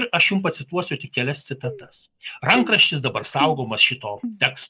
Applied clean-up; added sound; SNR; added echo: neural mask model Resemble Enhance denoiser.